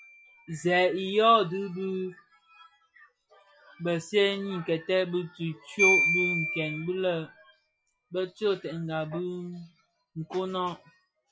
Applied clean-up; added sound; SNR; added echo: classical method log-MMSE.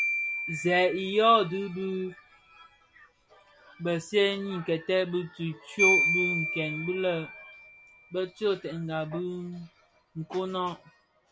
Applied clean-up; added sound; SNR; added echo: none; Marimba, xylophone; 5 dB; none.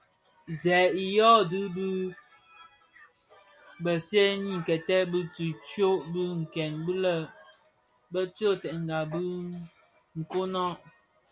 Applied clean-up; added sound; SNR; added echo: none; none; none; none.